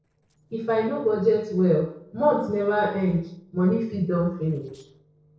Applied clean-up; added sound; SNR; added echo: neural separator model SepFormer DNS4.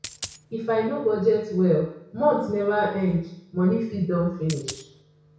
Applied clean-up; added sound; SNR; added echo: none; Coin (dropping); 13 dB; reverberation time 0.6 s.